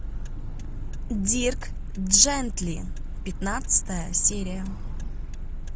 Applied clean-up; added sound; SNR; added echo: none; none; none; none.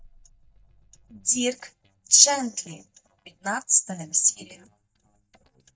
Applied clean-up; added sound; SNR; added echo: neural mask model DeepFilterNet 3.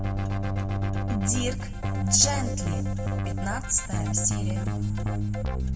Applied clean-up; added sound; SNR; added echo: none; Keyboard (musical); -1 dB; reverberation time 0.8 s.